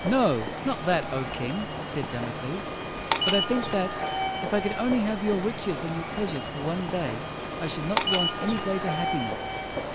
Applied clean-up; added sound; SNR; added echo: none; Walk, footsteps / Subway, metro, underground; 2 dB; none.